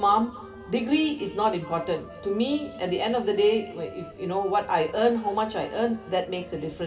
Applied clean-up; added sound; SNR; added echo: none; Wind instrument, woodwind instrument; 19 dB; reverberation time 2.7 s.